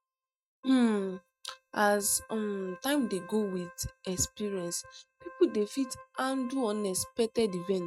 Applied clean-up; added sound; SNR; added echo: neural mask model RNNoise.